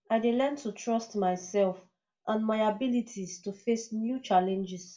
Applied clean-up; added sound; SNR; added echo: none; none; none; reverberation time 0.2 s.